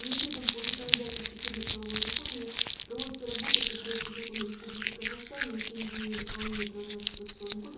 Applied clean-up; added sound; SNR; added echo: none; Crumpling, crinkling; -5 dB; reverberation time 2.8 s.